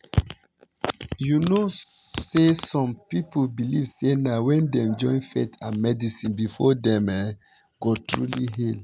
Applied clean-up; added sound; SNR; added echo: none; none; none; none.